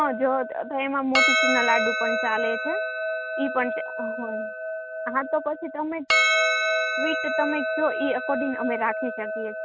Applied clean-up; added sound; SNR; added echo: none; Percussion; -2 dB; none.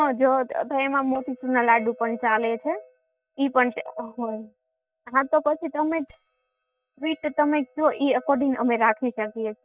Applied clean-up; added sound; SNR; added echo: neural mask model DeepFilterNet 3.